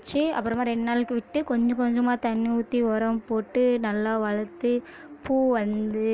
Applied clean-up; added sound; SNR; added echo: none; none; none; none.